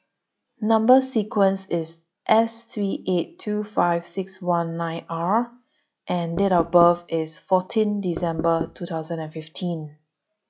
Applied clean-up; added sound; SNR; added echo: classical method log-MMSE.